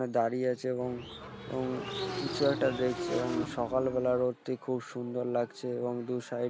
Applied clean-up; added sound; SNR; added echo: none; Motorcycle / Engine; 6 dB; none.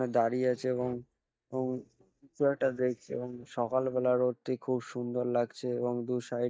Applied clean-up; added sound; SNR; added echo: neural mask model DeepFilterNet 3.